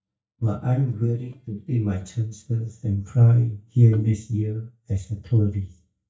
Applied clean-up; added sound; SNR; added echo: neural mask model DeepFilterNet 3.